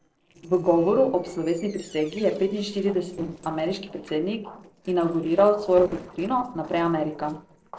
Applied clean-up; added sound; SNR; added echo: neural separator model SepFormer DNS4.